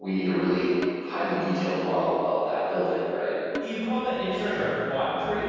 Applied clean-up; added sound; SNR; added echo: none; Percussion; 12 dB; reverberation time 2.2 s.